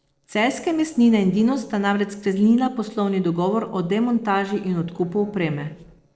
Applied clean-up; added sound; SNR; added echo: neural separator model SepFormer DNS4.